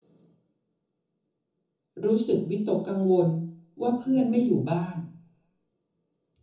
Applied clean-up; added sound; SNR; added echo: none; none; none; reverberation time 0.5 s.